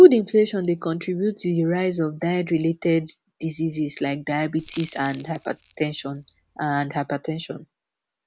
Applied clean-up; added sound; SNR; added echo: none; Crackle; 17 dB; none.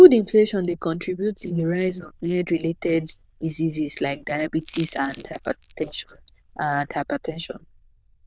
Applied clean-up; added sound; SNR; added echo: neural diffusion model UNIVERSE++.